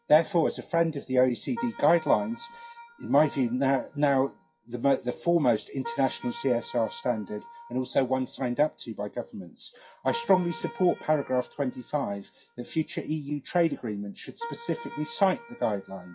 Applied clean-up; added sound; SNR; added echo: classical method WPE with log-MMSE.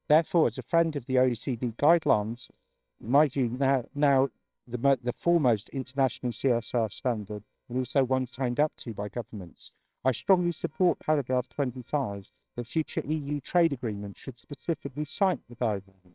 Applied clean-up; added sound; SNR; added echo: neural separator model SepFormer WHAMR!.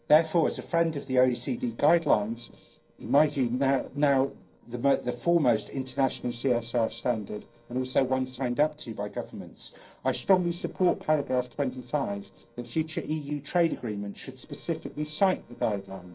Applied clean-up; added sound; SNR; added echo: neural separator model SepFormer DNS4.